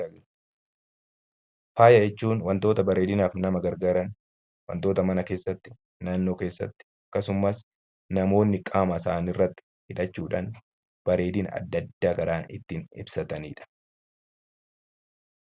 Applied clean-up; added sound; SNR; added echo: none; none; none; none.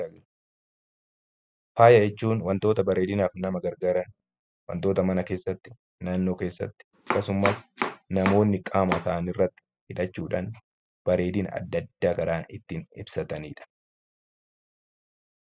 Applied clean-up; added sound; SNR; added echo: classical method spectral subtraction.